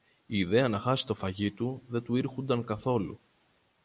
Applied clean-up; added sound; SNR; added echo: none; none; none; none.